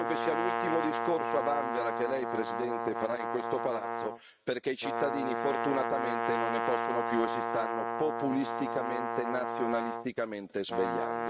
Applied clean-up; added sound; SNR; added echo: neural mask model RNNoise.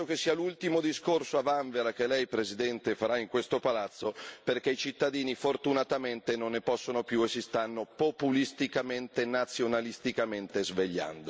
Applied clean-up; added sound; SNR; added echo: none; none; none; none.